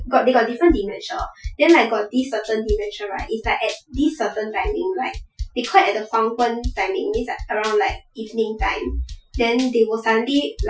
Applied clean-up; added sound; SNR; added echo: classical method Wiener filter.